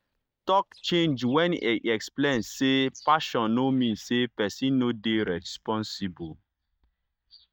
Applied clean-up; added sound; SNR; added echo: neural mask model DeepFilterNet 3.